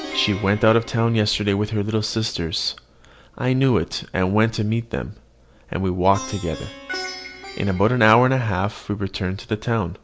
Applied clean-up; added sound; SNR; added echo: none; Plucked string instrument; 17 dB; none.